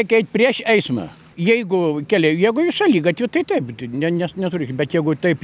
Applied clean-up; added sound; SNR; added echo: none; none; none; none.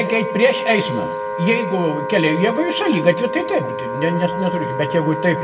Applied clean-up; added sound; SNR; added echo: none; Wind instrument, woodwind instrument; 5 dB; reverberation time 0.6 s.